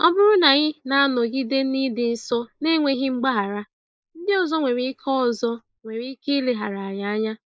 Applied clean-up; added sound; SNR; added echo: neural mask model Resemble Enhance denoiser.